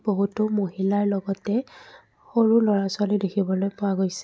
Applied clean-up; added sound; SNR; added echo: none; none; none; none.